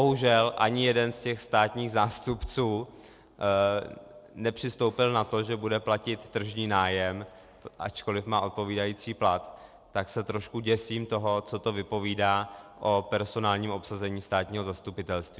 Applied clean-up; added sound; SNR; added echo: none; none; none; none.